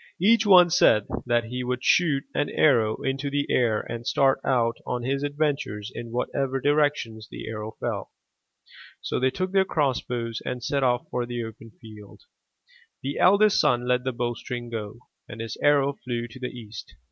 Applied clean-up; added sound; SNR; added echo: none; none; none; none.